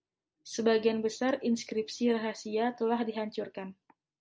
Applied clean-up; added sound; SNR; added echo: none; none; none; none.